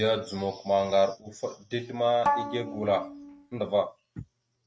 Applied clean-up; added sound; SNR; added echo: neural mask model RNNoise.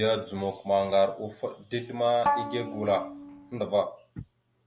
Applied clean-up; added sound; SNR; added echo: none; Bowed string instrument; 4 dB; none.